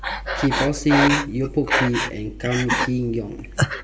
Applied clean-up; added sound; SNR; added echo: none; Breathing; 2 dB; reverberation time 2.9 s.